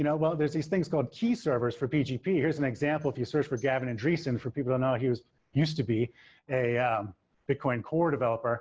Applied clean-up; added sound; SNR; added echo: none; none; none; none.